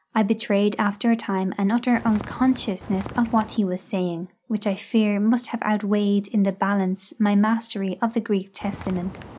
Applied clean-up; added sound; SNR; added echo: none; Walk, footsteps; 14 dB; none.